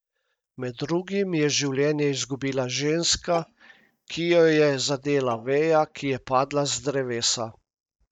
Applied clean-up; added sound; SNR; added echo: neural mask model DeepFilterNet 3.